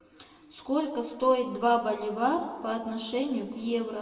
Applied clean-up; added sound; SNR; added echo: none; none; none; reverberation time 1.5 s.